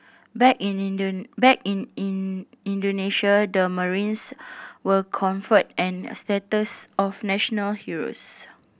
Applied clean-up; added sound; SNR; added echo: none; none; none; none.